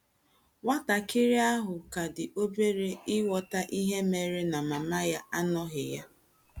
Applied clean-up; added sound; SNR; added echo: none; none; none; none.